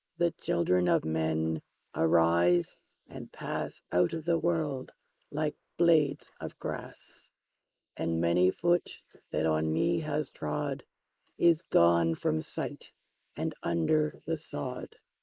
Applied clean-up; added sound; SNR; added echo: neural mask model Resemble Enhance denoiser.